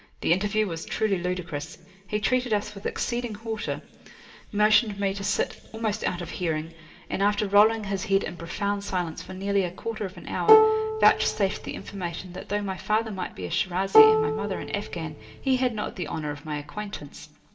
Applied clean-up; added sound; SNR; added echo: none; Plucked string instrument; -4 dB; reverberation time 2.8 s.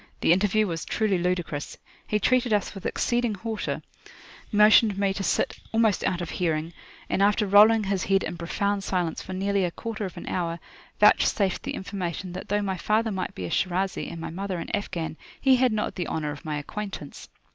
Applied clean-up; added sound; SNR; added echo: none; none; none; none.